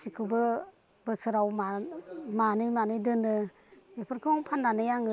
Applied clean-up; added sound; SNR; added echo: none; none; none; none.